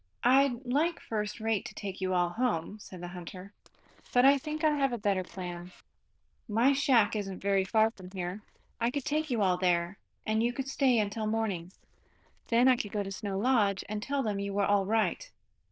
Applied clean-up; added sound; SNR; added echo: neural diffusion model UNIVERSE++.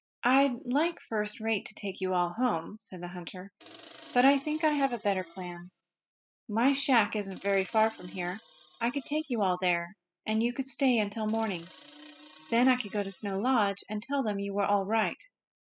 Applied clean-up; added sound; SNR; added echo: classical method spectral subtraction.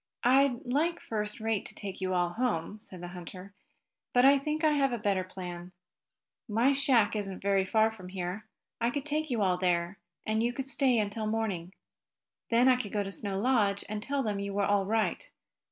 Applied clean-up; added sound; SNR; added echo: none; none; none; none.